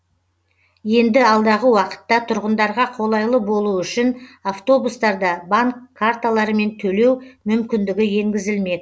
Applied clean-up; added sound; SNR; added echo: none; none; none; none.